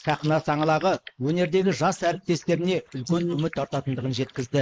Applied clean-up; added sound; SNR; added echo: neural mask model Resemble Enhance denoiser.